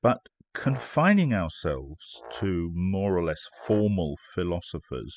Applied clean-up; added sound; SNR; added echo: classical method spectral subtraction.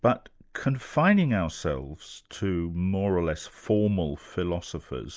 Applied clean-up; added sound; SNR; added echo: none; none; none; none.